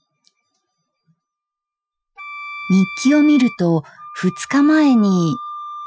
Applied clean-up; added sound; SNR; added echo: classical method Wiener filter.